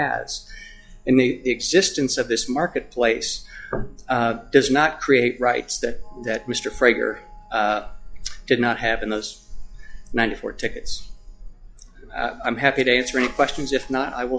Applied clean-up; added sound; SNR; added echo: classical method log-MMSE.